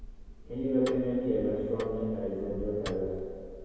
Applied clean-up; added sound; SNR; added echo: none; Tick-tock; 12 dB; reverberation time 2.2 s.